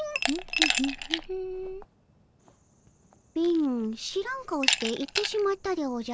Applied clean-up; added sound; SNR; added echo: none; Glass; 3 dB; none.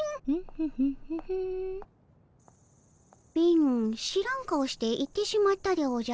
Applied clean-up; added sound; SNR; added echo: none; none; none; none.